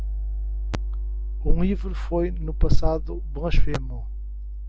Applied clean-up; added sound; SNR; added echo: none; none; none; none.